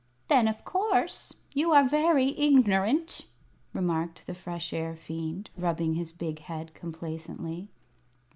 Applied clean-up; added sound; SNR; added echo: none; none; none; none.